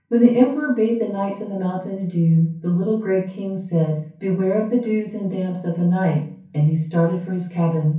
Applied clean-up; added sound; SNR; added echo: none; none; none; reverberation time 0.6 s.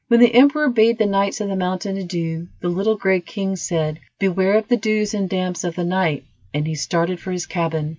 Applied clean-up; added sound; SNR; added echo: none; none; none; none.